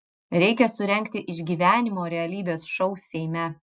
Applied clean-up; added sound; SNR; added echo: none; none; none; none.